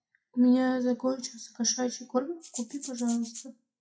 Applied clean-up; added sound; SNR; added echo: classical method WPE with log-MMSE.